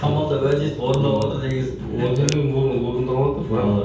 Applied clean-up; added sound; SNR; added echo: none; Crack; 19 dB; reverberation time 0.7 s.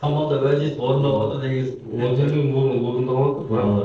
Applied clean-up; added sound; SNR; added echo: neural separator model SepFormer DNS4.